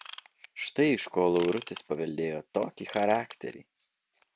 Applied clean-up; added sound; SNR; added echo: none; Ratchet, pawl / Tools; 18 dB; none.